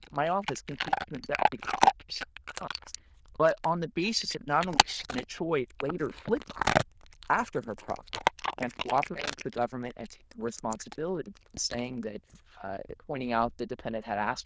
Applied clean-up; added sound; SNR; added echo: neural diffusion model UNIVERSE++.